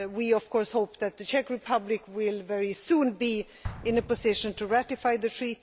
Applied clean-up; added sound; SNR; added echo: none; Explosion; 19 dB; none.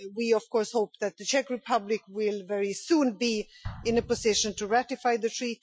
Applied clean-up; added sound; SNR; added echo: classical method Wiener filter.